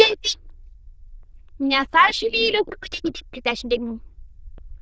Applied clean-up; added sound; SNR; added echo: neural diffusion model UNIVERSE++.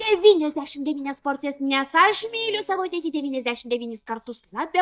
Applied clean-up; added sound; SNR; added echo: neural mask model DeepFilterNet 3.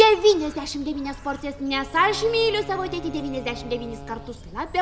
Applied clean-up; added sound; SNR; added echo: none; Wind instrument, woodwind instrument + Bird; 15 dB; none.